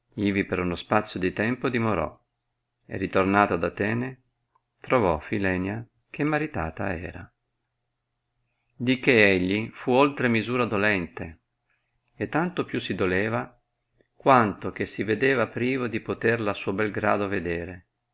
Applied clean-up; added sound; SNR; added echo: none; none; none; none.